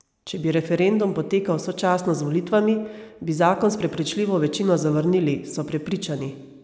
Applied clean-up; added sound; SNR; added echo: none; none; none; none.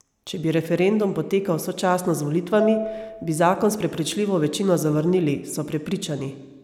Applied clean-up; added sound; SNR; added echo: none; Marimba, xylophone; 11 dB; none.